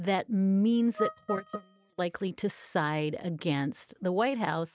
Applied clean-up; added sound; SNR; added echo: neural mask model RNNoise.